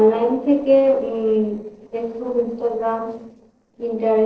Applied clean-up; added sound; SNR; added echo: neural separator model SepFormer DNS4.